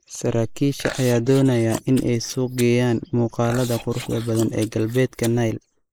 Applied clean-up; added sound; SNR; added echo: neural mask model Resemble Enhance denoiser.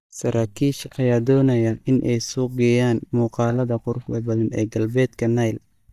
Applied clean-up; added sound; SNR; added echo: neural mask model DeepFilterNet 3.